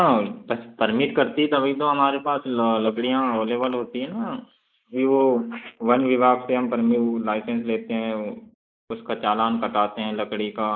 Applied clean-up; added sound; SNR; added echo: neural mask model Resemble Enhance denoiser.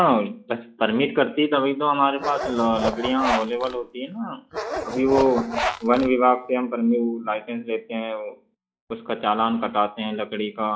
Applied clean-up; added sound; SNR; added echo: classical method log-MMSE.